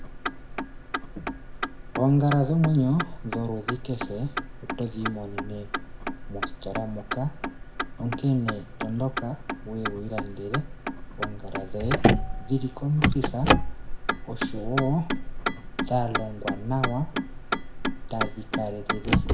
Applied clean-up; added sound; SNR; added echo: none; Motor vehicle (road); 0 dB; reverberation time 0.8 s.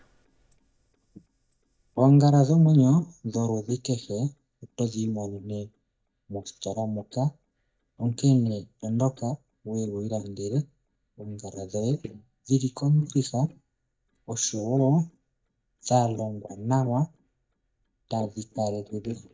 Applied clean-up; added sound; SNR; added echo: neural mask model DeepFilterNet 3.